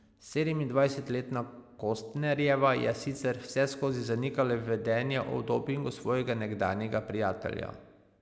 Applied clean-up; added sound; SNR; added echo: none; none; none; none.